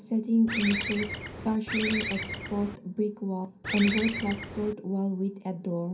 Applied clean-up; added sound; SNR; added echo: none; Bird; 5 dB; reverberation time 0.3 s.